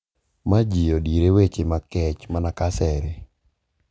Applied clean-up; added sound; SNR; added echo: none; none; none; none.